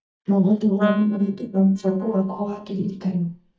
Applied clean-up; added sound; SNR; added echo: neural mask model DeepFilterNet 3.